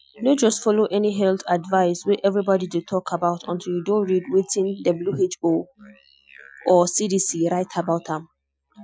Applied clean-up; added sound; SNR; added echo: classical method Wiener filter.